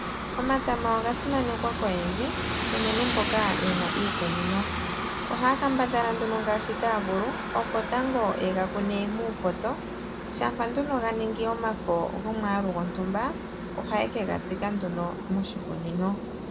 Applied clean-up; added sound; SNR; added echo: none; Aircraft; 3 dB; none.